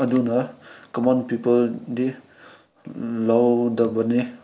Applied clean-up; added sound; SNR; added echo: none; none; none; none.